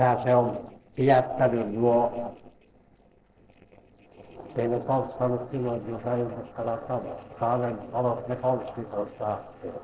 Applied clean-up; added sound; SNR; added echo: neural separator model SepFormer DNS4.